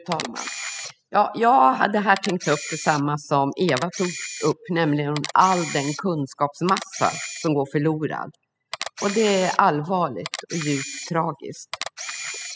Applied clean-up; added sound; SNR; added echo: classical method spectral subtraction.